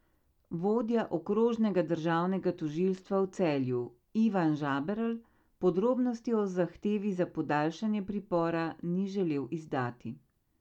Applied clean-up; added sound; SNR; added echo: none; none; none; none.